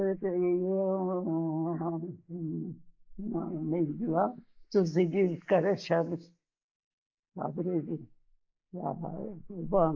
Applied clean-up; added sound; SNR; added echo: neural mask model Resemble Enhance denoiser.